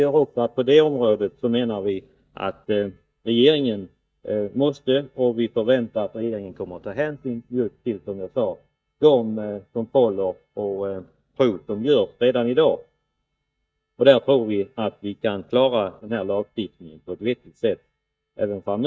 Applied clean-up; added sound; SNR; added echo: neural mask model DeepFilterNet 3.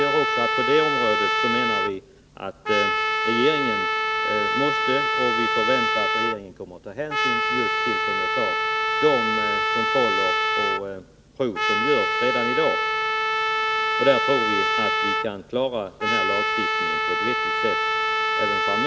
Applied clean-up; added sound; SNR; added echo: none; Trumpet; -4 dB; none.